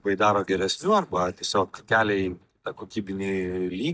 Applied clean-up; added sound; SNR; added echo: neural mask model DeepFilterNet 3.